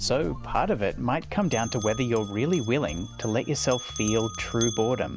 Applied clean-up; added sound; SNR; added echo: none; Bell; 12 dB; none.